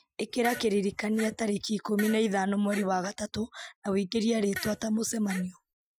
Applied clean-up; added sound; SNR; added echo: classical method Wiener filter.